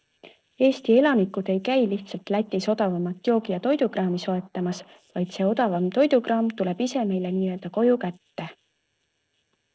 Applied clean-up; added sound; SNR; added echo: neural separator model SepFormer DNS4.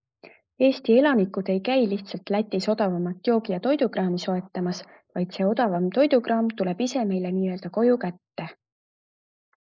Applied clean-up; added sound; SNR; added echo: neural mask model Resemble Enhance denoiser.